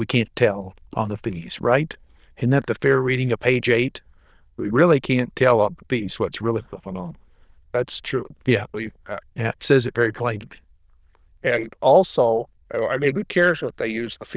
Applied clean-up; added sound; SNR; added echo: neural diffusion model UNIVERSE++.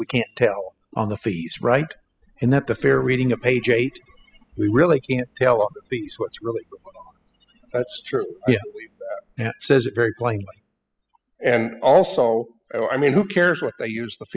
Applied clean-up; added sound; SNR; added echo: classical method spectral subtraction.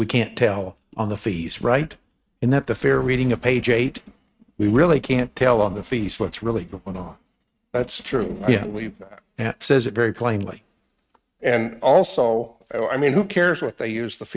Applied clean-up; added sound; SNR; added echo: neural mask model RNNoise.